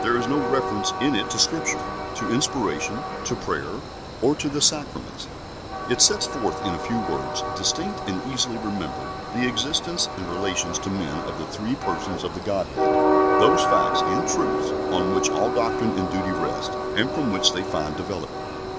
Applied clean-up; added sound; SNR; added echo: none; Train; 0 dB; none.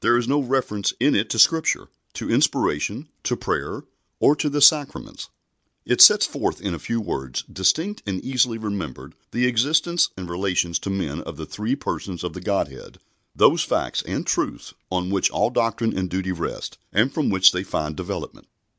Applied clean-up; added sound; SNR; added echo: none; none; none; none.